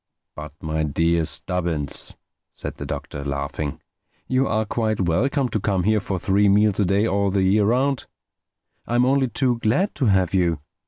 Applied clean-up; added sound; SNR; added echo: none; none; none; none.